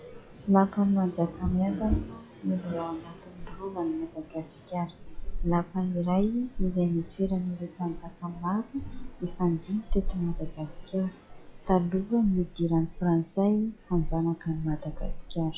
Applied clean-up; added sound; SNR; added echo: classical method log-MMSE.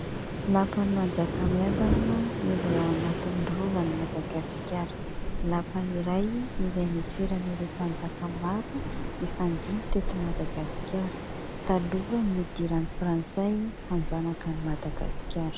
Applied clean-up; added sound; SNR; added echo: none; Waves, surf; 2 dB; none.